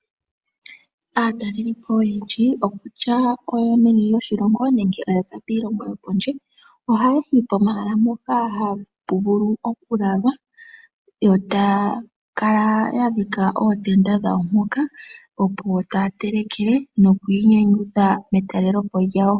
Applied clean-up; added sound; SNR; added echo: none; none; none; none.